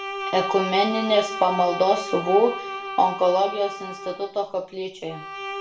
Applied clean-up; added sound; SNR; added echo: none; Bowed string instrument; 9 dB; reverberation time 0.4 s.